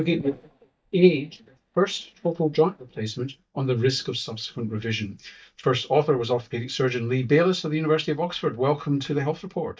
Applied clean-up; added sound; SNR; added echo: neural mask model DeepFilterNet 3.